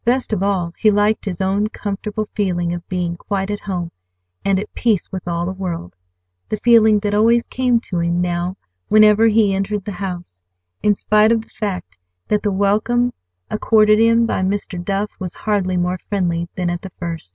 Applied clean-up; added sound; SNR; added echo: none; none; none; none.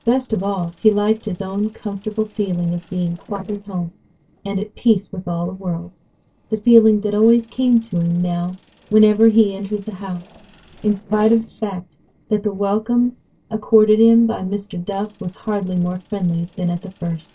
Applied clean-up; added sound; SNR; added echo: neural separator model SepFormer DNS4.